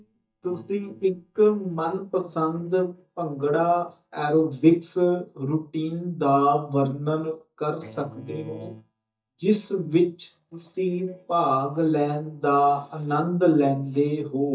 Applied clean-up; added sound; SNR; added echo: neural mask model DeepFilterNet 3.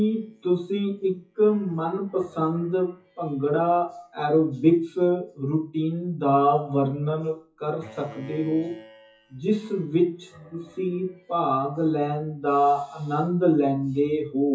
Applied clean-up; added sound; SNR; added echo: classical method WPE with log-MMSE.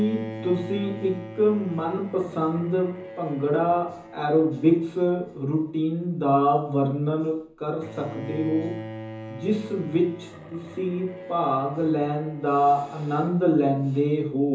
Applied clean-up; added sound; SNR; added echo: none; Bowed string instrument; 16 dB; reverberation time 0.6 s.